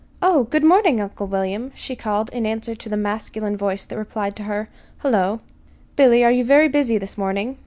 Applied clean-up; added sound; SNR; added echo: none; none; none; none.